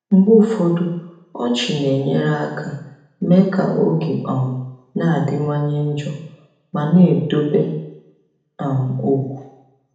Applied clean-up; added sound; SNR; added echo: none; none; none; reverberation time 0.8 s.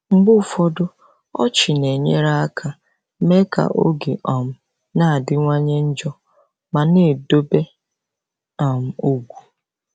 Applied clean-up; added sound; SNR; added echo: none; none; none; none.